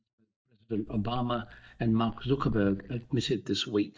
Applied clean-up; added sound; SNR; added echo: neural mask model DeepFilterNet 3.